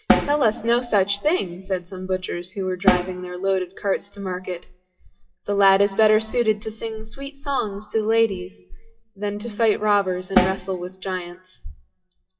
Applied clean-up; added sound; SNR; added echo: classical method WPE with log-MMSE.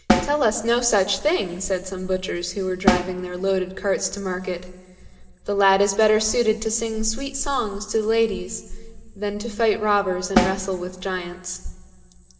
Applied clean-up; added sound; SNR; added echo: none; Snare drum; 4 dB; reverberation time 2.7 s.